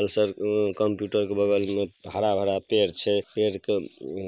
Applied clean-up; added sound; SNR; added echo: neural mask model Resemble Enhance denoiser.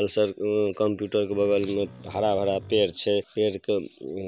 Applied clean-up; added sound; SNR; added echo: none; Bass guitar; 19 dB; none.